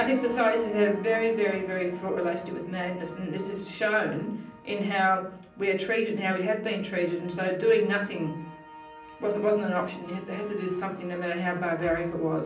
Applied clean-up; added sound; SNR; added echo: none; none; none; reverberation time 0.6 s.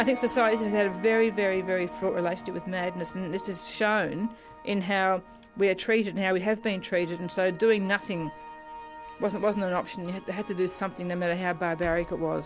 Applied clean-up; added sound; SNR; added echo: none; none; none; none.